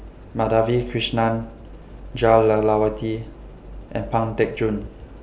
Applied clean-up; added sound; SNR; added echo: none; none; none; none.